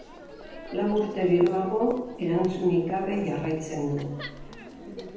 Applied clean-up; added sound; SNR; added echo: none; Crowd; 14 dB; reverberation time 0.9 s.